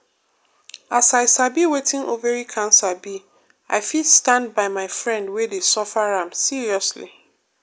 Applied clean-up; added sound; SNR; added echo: none; none; none; none.